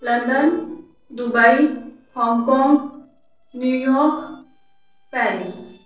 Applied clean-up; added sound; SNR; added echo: neural separator model SepFormer DNS4.